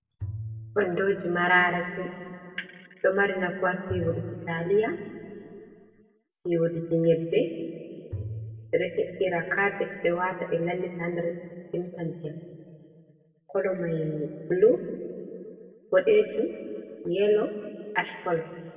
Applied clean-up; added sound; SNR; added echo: none; Bowed string instrument; 13 dB; reverberation time 1.9 s.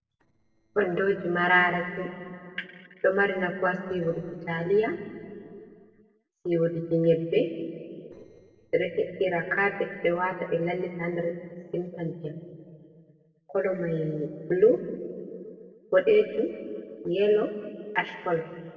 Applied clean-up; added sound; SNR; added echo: neural separator model SepFormer DNS4.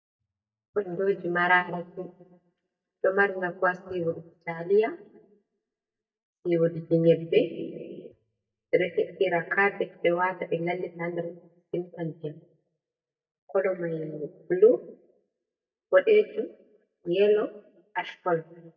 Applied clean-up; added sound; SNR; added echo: neural mask model DeepFilterNet 3.